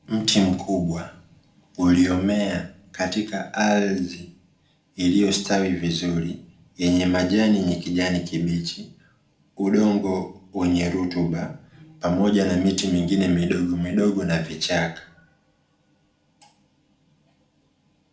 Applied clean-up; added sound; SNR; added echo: none; none; none; reverberation time 0.4 s.